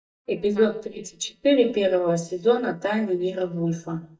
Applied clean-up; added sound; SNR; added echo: neural mask model DeepFilterNet 3.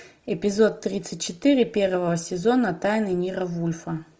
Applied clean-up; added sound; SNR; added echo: none; none; none; none.